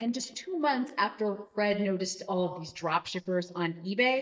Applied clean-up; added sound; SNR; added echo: neural mask model DeepFilterNet 3.